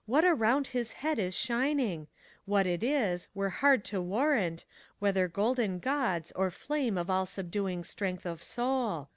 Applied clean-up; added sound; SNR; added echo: none; none; none; none.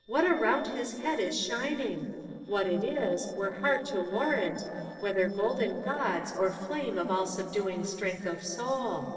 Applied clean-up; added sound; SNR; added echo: neural separator model SepFormer DNS4.